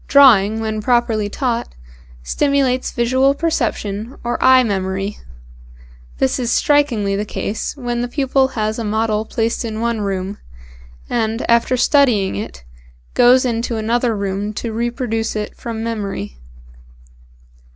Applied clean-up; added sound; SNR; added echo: none; none; none; none.